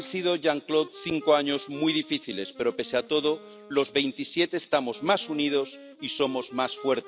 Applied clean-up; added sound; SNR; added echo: none; Wind instrument, woodwind instrument; 19 dB; none.